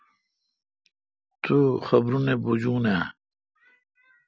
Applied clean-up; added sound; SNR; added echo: none; none; none; none.